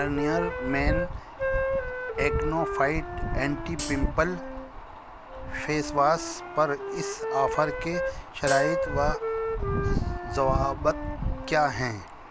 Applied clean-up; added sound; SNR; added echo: none; Wind instrument, woodwind instrument + Hi-hat; 5 dB; none.